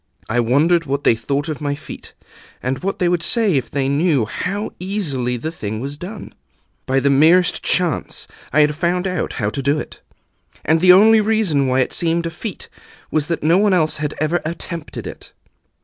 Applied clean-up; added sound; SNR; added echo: none; none; none; none.